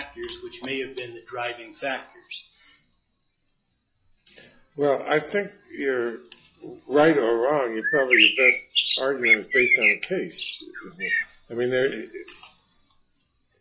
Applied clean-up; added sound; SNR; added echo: classical method log-MMSE.